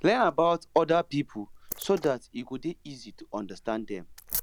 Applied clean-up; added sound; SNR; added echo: none; Liquid; 14 dB; none.